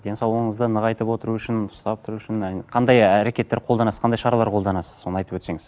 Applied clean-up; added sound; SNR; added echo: none; none; none; none.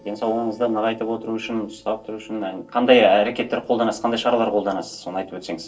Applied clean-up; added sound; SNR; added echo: neural separator model SepFormer DNS4.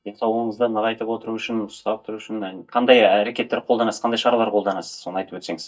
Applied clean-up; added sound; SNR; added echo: neural mask model DeepFilterNet 3.